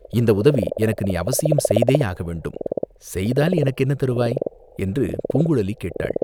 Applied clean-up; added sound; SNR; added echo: none; Frog; 5 dB; none.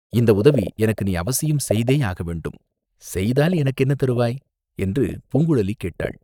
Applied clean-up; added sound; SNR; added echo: neural mask model DeepFilterNet 3.